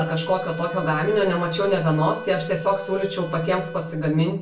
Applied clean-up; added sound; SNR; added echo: none; Wind instrument, woodwind instrument; 12 dB; reverberation time 0.3 s.